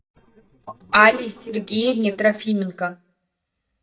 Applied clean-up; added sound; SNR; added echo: neural mask model DeepFilterNet 3.